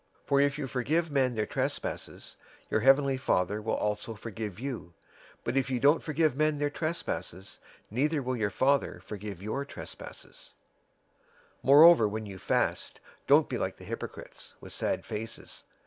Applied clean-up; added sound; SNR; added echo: none; none; none; none.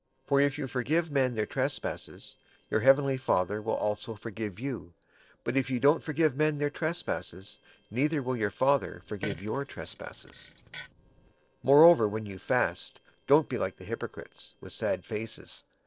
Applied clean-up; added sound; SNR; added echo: neural separator model SepFormer DNS4.